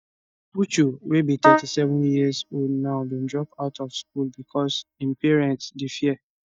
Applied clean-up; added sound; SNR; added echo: neural mask model DeepFilterNet 3.